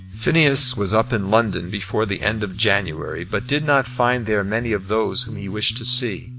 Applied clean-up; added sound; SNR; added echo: none; Bass guitar; 15 dB; none.